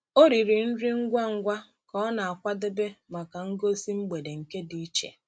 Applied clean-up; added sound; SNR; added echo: none; none; none; none.